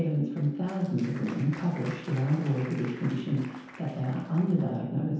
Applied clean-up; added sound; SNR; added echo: none; Applause; 20 dB; reverberation time 0.9 s.